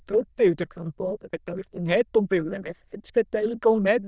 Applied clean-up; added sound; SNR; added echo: neural diffusion model UNIVERSE++.